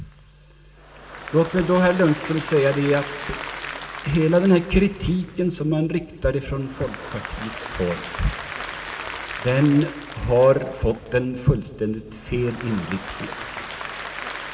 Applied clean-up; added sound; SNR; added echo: none; Applause / Crowd; 12 dB; reverberation time 2.4 s.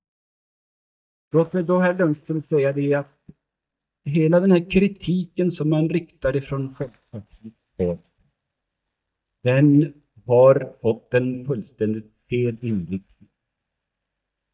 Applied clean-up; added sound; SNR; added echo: neural mask model DeepFilterNet 3.